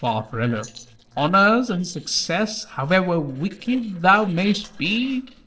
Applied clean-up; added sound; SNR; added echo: neural separator model SepFormer DNS4.